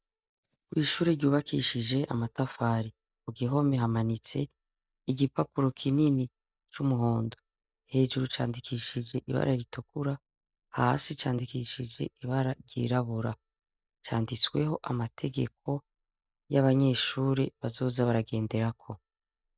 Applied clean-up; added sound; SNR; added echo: neural mask model DeepFilterNet 3.